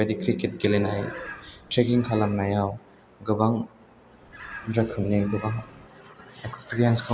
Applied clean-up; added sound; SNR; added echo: none; Bird; 17 dB; none.